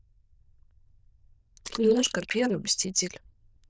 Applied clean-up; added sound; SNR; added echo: neural diffusion model UNIVERSE++.